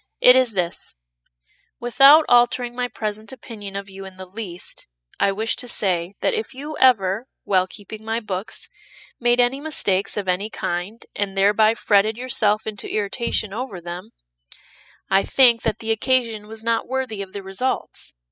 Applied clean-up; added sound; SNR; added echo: classical method spectral subtraction.